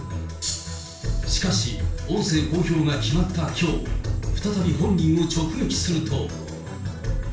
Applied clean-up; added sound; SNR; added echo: none; none; none; reverberation time 0.3 s.